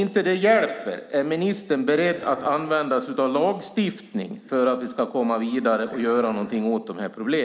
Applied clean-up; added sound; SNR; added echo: neural mask model Resemble Enhance denoiser.